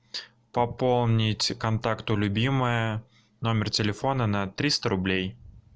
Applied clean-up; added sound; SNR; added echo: none; none; none; none.